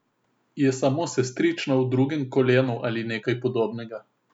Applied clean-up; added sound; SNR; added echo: none; none; none; none.